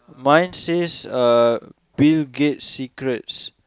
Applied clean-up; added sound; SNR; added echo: none; none; none; none.